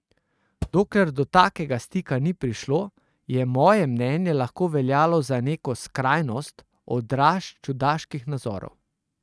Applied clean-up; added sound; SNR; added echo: neural mask model RNNoise.